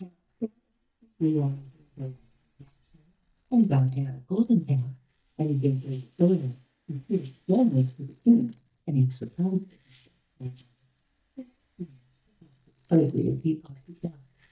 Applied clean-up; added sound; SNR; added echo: neural mask model DeepFilterNet 3.